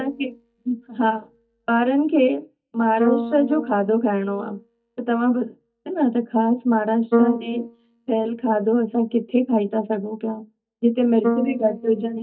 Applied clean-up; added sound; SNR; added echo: neural mask model DeepFilterNet 3.